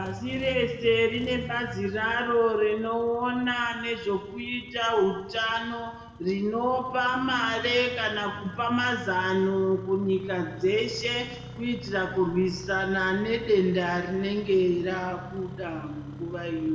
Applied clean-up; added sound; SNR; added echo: none; Engine starting; 15 dB; reverberation time 1.1 s.